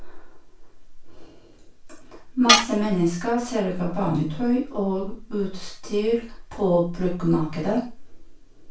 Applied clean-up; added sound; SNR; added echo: none; Tools; 2 dB; reverberation time 0.3 s.